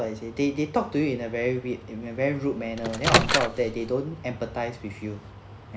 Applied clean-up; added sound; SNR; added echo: none; Microwave oven; -3 dB; none.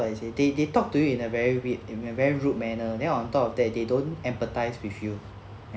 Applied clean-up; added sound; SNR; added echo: none; none; none; none.